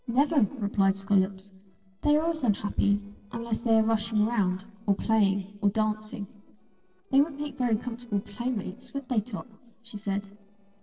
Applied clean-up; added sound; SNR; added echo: neural separator model SepFormer DNS4.